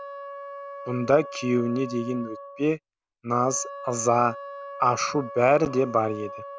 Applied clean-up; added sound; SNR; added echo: none; Wind instrument, woodwind instrument; 13 dB; none.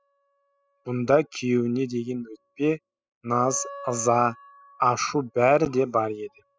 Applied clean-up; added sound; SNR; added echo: classical method spectral subtraction.